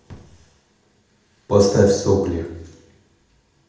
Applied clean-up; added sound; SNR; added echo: none; none; none; reverberation time 0.8 s.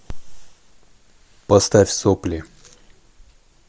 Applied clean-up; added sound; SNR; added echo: none; none; none; none.